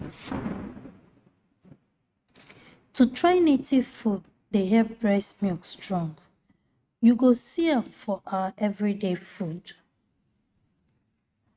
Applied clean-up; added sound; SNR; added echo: neural mask model RNNoise.